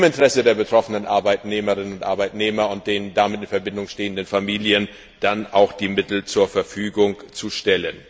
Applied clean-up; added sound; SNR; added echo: none; none; none; none.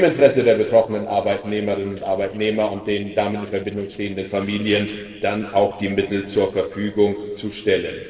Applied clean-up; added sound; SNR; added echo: neural separator model SepFormer DNS4.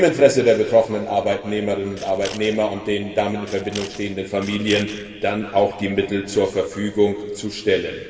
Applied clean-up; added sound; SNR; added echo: none; Scissors; 16 dB; reverberation time 2.0 s.